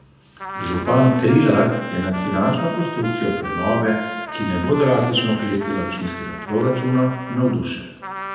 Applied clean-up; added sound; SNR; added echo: none; Trumpet; 10 dB; reverberation time 0.9 s.